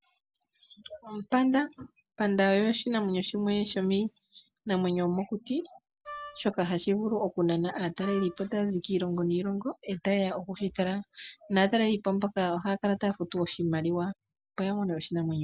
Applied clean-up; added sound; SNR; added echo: none; Wind instrument, woodwind instrument; 15 dB; none.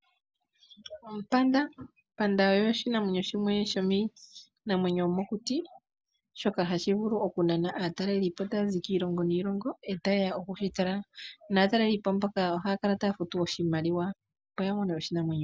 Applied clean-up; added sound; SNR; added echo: none; none; none; none.